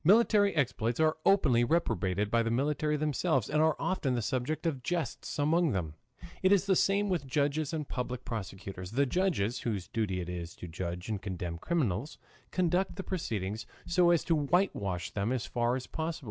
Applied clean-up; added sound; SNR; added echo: none; none; none; none.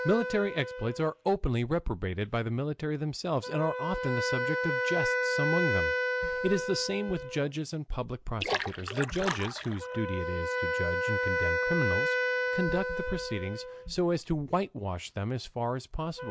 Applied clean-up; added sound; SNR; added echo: none; Wind instrument, woodwind instrument + Splash, splatter; 2 dB; none.